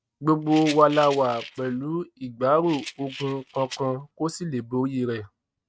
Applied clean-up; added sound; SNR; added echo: neural mask model RNNoise.